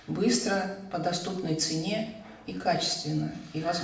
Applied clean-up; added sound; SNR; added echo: none; none; none; reverberation time 0.6 s.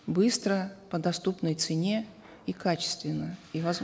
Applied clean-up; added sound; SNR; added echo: none; none; none; none.